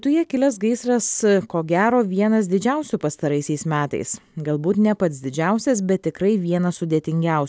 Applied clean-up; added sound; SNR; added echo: none; none; none; none.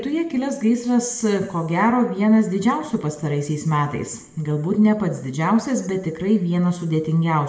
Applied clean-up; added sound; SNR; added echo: none; none; none; reverberation time 0.9 s.